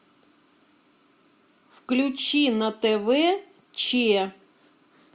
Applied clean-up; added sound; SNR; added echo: none; none; none; none.